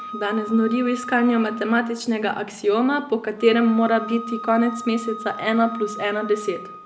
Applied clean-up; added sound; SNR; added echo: none; Wind instrument, woodwind instrument; 13 dB; none.